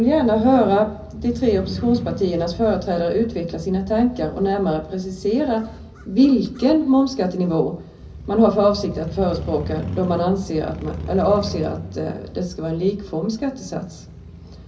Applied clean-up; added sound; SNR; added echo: none; Motorcycle / Crow; 13 dB; reverberation time 0.5 s.